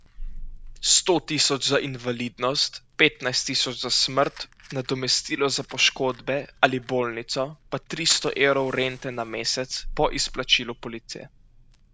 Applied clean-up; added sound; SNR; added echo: none; Fire; 16 dB; none.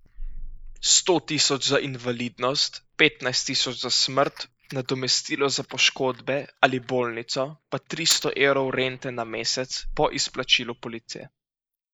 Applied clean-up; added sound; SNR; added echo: neural mask model Resemble Enhance denoiser.